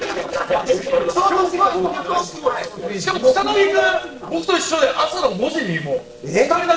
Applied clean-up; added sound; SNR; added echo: neural separator model SepFormer DNS4.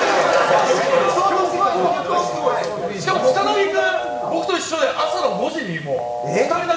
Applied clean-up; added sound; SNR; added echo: none; Telephone; 9 dB; reverberation time 0.8 s.